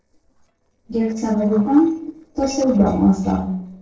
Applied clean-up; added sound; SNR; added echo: neural separator model SepFormer DNS4.